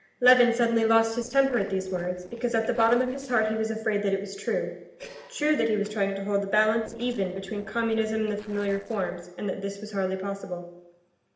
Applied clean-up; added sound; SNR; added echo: neural separator model SepFormer DNS4.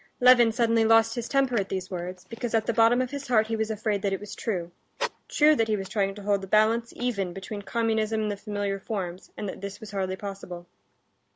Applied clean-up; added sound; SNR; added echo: none; none; none; none.